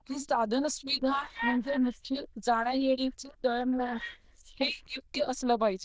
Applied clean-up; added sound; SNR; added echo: neural diffusion model UNIVERSE++.